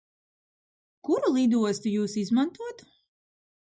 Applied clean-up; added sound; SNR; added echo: neural mask model Resemble Enhance denoiser.